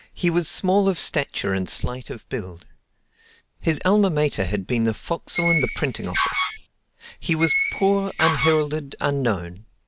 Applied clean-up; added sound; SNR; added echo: none; Door; 2 dB; none.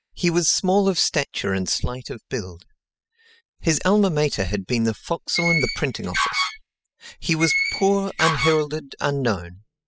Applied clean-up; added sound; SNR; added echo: classical method spectral subtraction.